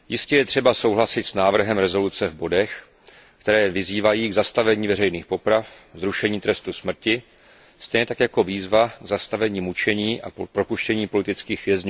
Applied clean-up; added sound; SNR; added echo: none; none; none; none.